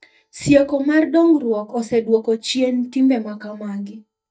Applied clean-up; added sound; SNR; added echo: neural mask model DeepFilterNet 3.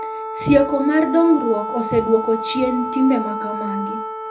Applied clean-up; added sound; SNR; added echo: none; Wind instrument, woodwind instrument; 7 dB; reverberation time 0.3 s.